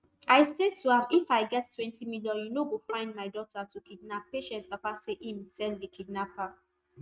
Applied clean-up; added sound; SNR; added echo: neural mask model RNNoise.